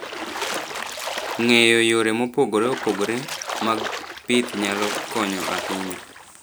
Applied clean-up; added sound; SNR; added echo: none; Splash, splatter; 7 dB; none.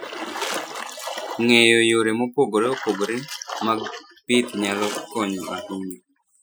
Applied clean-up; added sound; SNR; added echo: classical method Wiener filter.